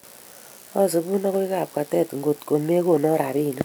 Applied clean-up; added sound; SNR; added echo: none; none; none; none.